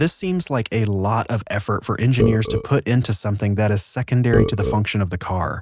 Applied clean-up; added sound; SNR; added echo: neural mask model RNNoise.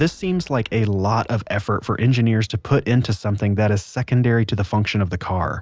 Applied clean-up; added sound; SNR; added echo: none; none; none; none.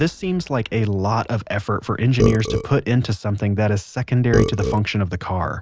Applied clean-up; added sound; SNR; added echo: none; Burping, eructation; 5 dB; none.